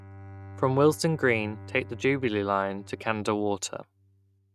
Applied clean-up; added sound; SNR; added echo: neural mask model RNNoise.